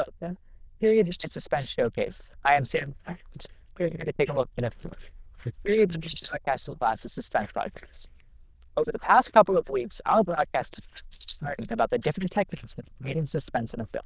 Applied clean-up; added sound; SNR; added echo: neural diffusion model UNIVERSE++.